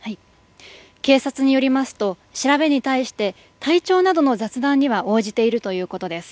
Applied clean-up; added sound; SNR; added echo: none; none; none; none.